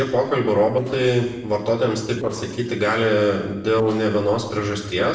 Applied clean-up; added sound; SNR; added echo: neural separator model SepFormer DNS4.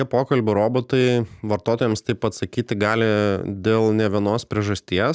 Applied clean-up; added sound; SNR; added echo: none; none; none; none.